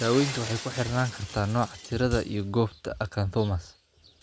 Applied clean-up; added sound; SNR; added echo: none; Shatter; 14 dB; none.